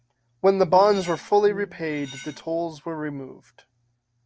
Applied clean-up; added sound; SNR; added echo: none; Cutlery, silverware + Brass instrument; 18 dB; none.